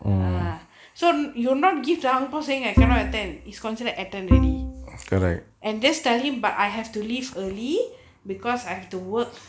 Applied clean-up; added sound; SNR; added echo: none; Bowed string instrument; -2 dB; none.